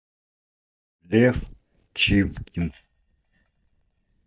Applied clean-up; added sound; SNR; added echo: neural mask model DeepFilterNet 3.